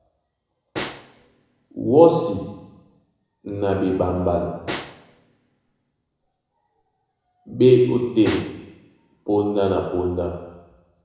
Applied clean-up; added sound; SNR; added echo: none; Snare drum; 15 dB; reverberation time 1.0 s.